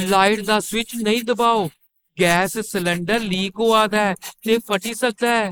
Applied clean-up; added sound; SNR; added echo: neural mask model Resemble Enhance denoiser.